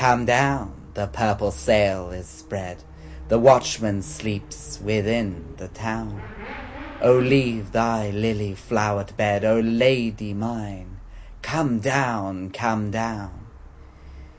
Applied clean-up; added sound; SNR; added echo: none; Motorcycle / Accelerating, revving, vroom; 17 dB; none.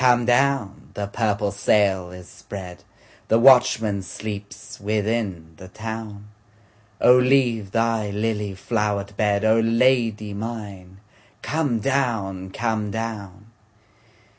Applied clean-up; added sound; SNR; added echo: none; none; none; none.